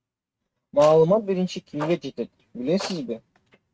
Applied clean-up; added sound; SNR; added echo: neural mask model RNNoise.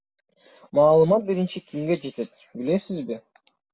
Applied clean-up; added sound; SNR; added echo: none; none; none; none.